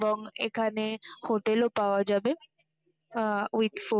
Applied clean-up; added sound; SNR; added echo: none; none; none; none.